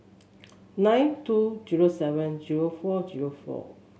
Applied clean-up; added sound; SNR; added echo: none; none; none; none.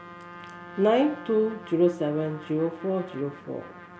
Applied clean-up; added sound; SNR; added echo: none; Trumpet; 17 dB; none.